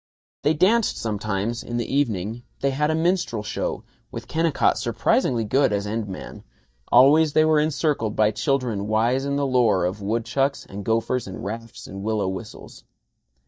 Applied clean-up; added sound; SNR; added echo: neural mask model DeepFilterNet 3.